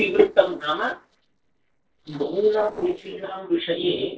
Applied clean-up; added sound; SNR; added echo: neural separator model SepFormer DNS4.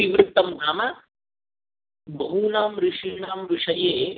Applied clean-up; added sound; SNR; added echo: none; none; none; none.